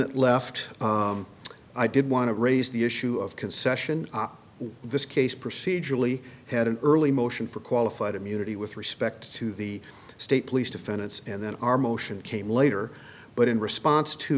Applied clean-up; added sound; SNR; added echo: none; none; none; none.